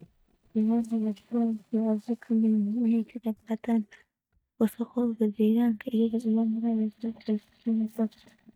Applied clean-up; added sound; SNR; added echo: neural mask model DeepFilterNet 3.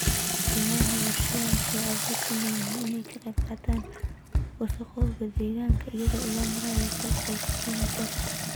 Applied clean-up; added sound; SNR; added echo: none; Run + Sink (filling or washing) / Water tap, faucet; -5 dB; none.